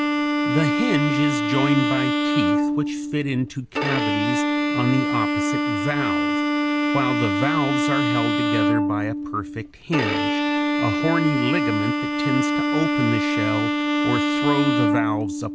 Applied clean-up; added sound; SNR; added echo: none; Bowed string instrument; -4 dB; none.